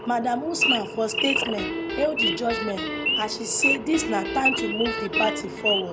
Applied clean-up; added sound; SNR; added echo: none; Idling / Wild animals + Guitar; 0 dB; none.